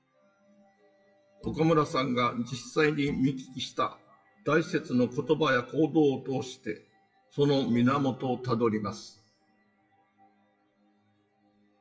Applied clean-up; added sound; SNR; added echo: classical method WPE with log-MMSE.